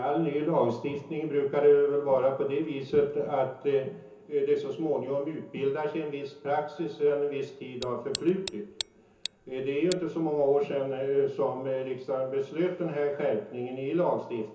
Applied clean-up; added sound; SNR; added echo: none; Tick; 14 dB; reverberation time 0.6 s.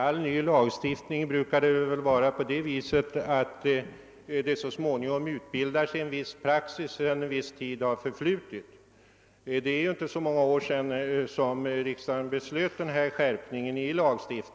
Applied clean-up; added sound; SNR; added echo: none; none; none; none.